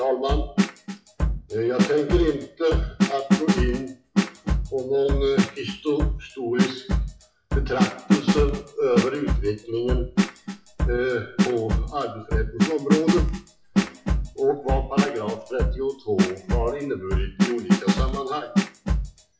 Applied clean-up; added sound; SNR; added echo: classical method WPE with log-MMSE.